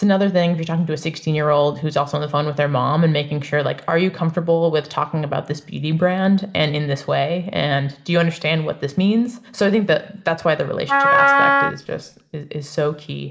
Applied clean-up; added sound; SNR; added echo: none; Wind instrument, woodwind instrument; -3 dB; reverberation time 0.6 s.